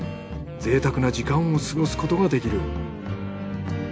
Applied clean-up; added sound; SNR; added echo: none; Wind instrument, woodwind instrument; 20 dB; none.